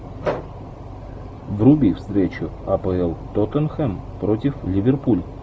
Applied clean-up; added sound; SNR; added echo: none; none; none; none.